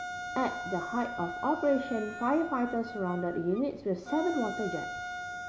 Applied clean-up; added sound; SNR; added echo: none; Wind instrument, woodwind instrument; 8 dB; none.